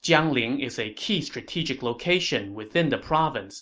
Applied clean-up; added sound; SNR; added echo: none; none; none; none.